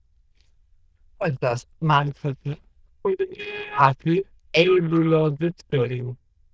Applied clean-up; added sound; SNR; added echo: neural diffusion model UNIVERSE++.